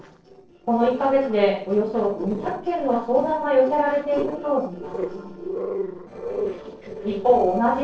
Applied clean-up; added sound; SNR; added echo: neural separator model SepFormer DNS4.